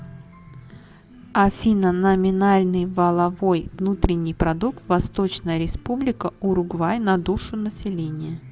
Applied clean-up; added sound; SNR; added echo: none; none; none; none.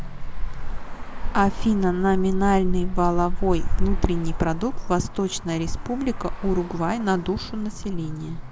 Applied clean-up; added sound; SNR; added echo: none; Traffic noise, roadway noise; 0 dB; none.